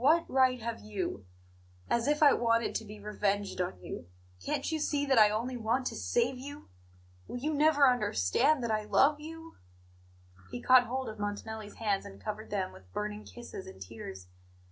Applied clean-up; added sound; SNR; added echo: none; none; none; none.